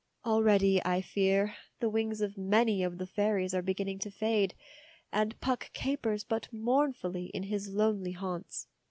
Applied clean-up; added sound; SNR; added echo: none; none; none; none.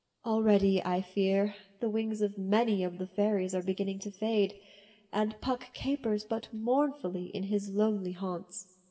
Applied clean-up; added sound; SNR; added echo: none; none; none; reverberation time 0.9 s.